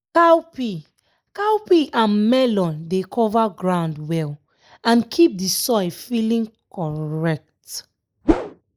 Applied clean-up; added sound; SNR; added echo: neural mask model Resemble Enhance denoiser.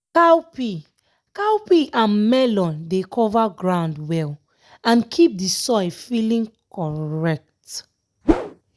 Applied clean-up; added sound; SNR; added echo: none; Whoosh, swoosh, swish; 0 dB; none.